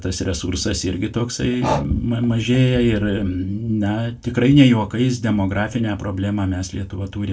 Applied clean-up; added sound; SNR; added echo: none; Breathing; 12 dB; reverberation time 0.2 s.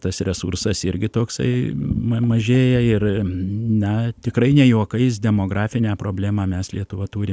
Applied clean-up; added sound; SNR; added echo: none; none; none; none.